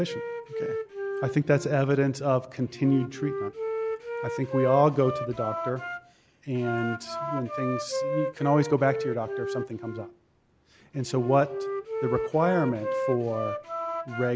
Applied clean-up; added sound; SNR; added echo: none; Wind instrument, woodwind instrument; 5 dB; none.